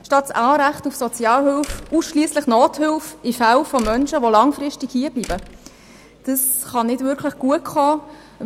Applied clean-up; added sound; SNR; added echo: none; Slam; 16 dB; none.